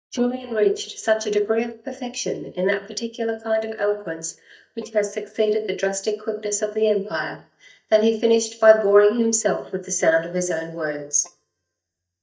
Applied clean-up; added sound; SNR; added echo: neural mask model DeepFilterNet 3.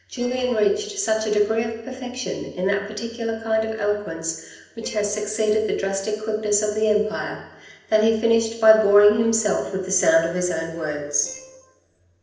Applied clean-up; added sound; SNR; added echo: neural separator model SepFormer DNS4.